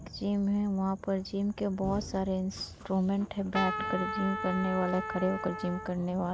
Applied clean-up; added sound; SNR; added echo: none; Trumpet; 6 dB; none.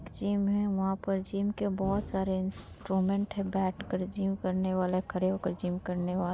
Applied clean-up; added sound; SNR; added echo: none; none; none; none.